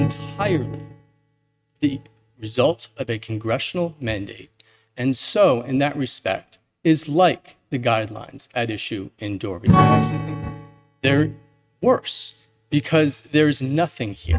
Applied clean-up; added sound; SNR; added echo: neural mask model RNNoise.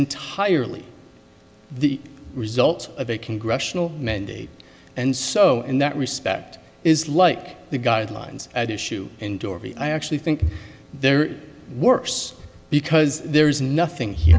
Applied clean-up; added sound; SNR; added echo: none; none; none; none.